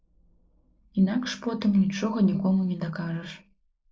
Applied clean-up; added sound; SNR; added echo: neural mask model Resemble Enhance denoiser.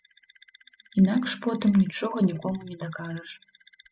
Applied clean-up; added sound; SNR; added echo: classical method spectral subtraction.